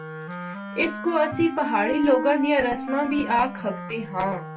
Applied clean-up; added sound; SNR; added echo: none; Wind instrument, woodwind instrument; 8 dB; reverberation time 0.2 s.